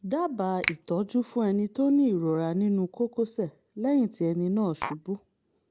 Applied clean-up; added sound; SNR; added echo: none; Tap + Finger snapping; 12 dB; none.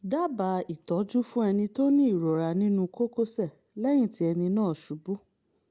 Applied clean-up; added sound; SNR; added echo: none; none; none; none.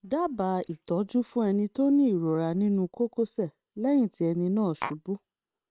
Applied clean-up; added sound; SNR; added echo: neural separator model SepFormer WHAM!.